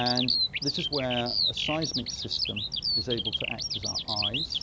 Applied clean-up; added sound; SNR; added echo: none; Bird vocalization, bird call, bird song; -4 dB; none.